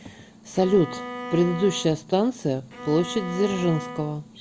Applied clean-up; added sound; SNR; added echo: none; Bowed string instrument; 11 dB; none.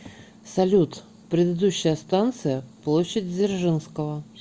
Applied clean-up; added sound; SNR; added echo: none; none; none; none.